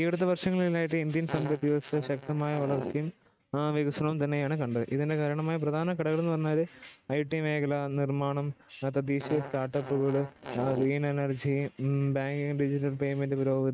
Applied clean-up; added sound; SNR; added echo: neural mask model RNNoise.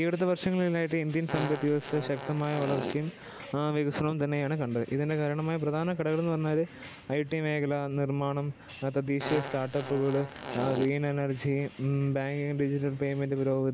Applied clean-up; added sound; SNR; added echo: none; Fart; 8 dB; none.